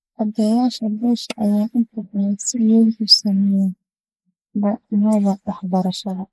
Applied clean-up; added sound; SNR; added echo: neural mask model Resemble Enhance denoiser.